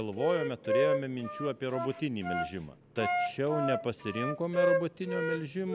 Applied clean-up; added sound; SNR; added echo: none; Wind instrument, woodwind instrument; 0 dB; none.